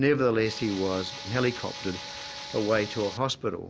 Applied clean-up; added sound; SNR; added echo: none; Tools; 11 dB; none.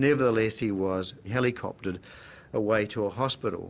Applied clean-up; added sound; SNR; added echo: none; none; none; none.